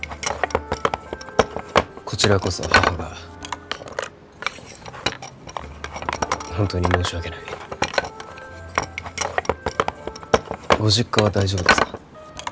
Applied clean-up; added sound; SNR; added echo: none; Wood; -2 dB; none.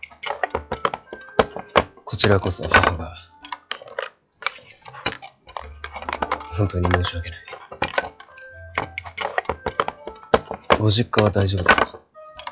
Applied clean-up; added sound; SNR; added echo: classical method log-MMSE.